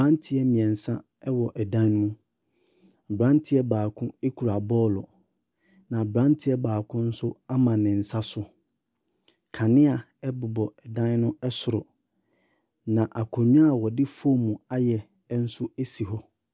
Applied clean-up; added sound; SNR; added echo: none; none; none; none.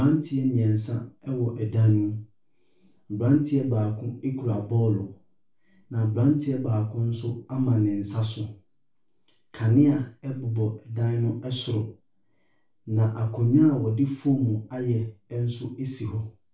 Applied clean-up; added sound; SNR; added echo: none; none; none; reverberation time 0.3 s.